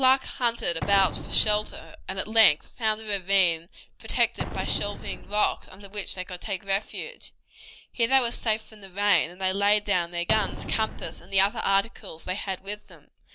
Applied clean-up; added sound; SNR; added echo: none; Explosion; 9 dB; none.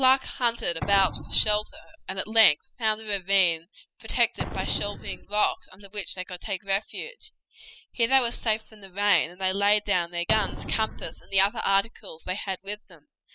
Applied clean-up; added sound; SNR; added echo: classical method spectral subtraction.